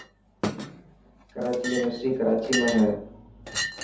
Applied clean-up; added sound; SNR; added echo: none; Chink, clink; 7 dB; reverberation time 0.6 s.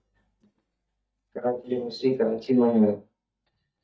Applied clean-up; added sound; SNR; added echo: neural mask model DeepFilterNet 3.